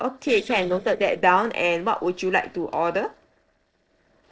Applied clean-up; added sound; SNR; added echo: neural separator model SepFormer DNS4.